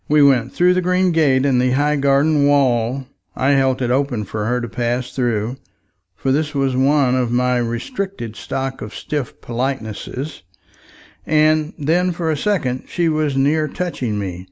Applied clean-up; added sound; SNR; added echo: none; none; none; none.